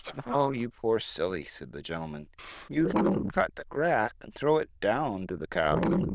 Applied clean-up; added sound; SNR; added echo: neural diffusion model UNIVERSE++.